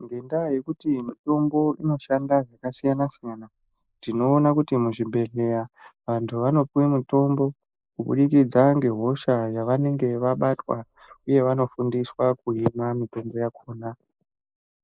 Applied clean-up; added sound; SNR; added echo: neural mask model Resemble Enhance denoiser.